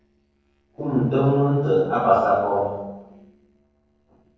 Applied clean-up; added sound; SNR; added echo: neural separator model SepFormer DNS4.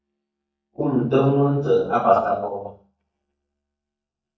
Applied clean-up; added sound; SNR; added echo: neural mask model DeepFilterNet 3.